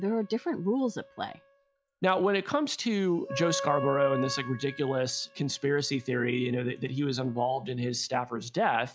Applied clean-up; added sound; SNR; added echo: classical method log-MMSE.